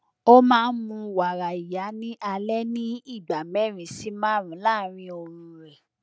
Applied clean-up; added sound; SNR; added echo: none; none; none; none.